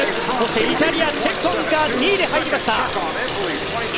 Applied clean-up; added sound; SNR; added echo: none; Water tap, faucet; 7 dB; none.